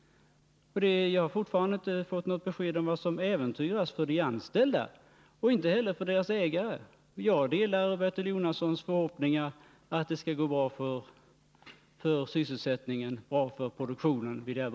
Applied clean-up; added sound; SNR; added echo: none; none; none; none.